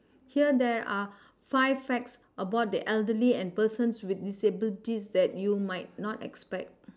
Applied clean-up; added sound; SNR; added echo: none; none; none; none.